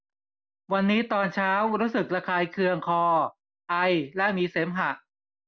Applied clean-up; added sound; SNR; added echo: none; none; none; none.